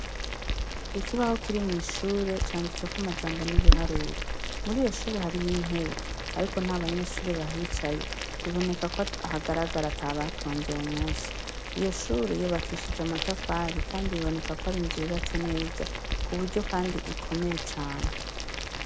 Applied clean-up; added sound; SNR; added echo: none; Boiling; -1 dB; none.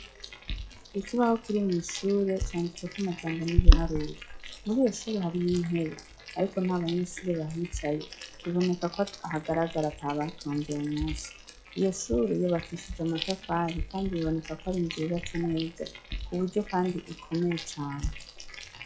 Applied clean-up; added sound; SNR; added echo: classical method log-MMSE.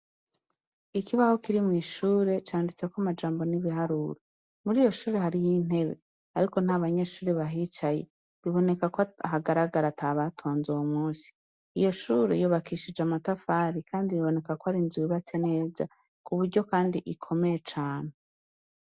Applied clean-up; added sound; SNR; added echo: none; none; none; none.